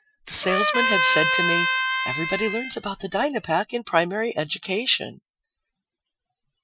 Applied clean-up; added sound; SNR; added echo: classical method Wiener filter.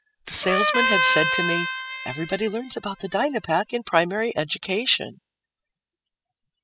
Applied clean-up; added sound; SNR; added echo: classical method spectral subtraction.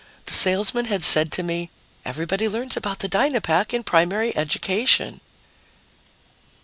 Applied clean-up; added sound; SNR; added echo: none; none; none; none.